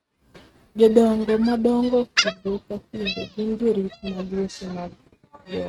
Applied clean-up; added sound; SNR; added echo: neural mask model RNNoise.